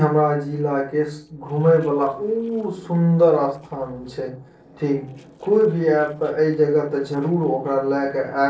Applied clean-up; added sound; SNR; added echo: neural separator model SepFormer DNS4.